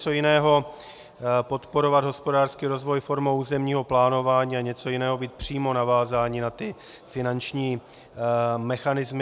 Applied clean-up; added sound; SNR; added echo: none; none; none; none.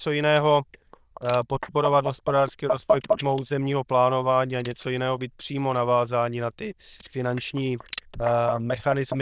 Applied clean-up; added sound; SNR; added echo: neural diffusion model UNIVERSE++.